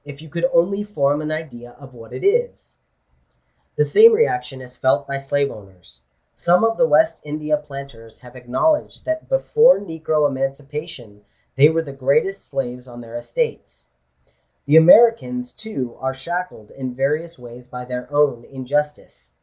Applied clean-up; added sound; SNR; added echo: none; none; none; none.